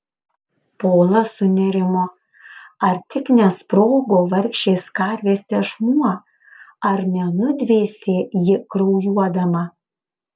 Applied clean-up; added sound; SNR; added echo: none; none; none; none.